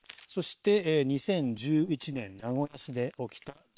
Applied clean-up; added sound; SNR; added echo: neural separator model SepFormer WHAM!.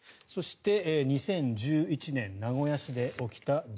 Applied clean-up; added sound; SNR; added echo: none; none; none; none.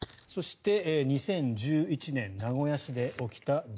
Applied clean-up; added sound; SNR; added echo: neural mask model Resemble Enhance denoiser.